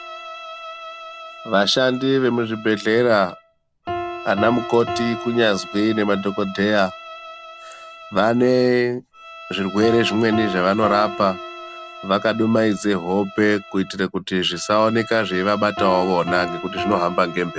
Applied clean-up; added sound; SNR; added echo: none; Piano + Bowed string instrument; 11 dB; none.